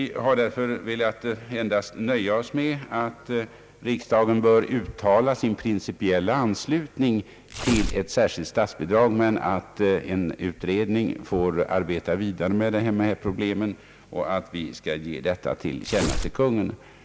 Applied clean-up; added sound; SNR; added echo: none; Tearing; 6 dB; none.